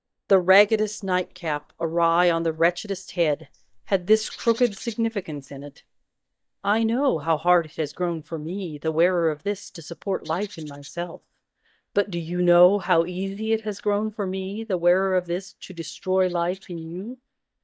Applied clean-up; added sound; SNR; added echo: neural mask model DeepFilterNet 3.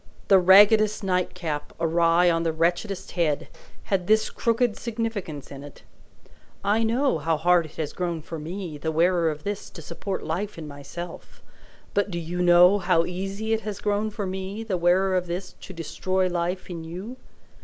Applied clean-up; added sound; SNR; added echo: none; none; none; none.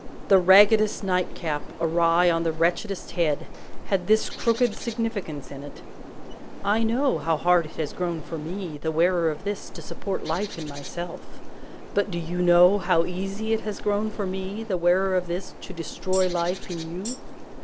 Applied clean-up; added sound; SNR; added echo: none; Bird + Tambourine; 17 dB; none.